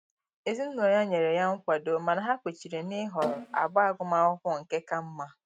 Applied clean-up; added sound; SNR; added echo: neural mask model RNNoise.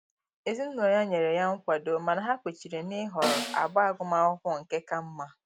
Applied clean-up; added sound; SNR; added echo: none; Snare drum; 6 dB; none.